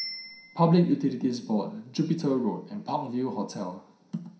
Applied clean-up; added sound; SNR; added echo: none; Bicycle bell; 19 dB; reverberation time 0.5 s.